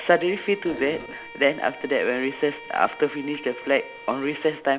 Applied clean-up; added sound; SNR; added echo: none; Bowed string instrument; 18 dB; none.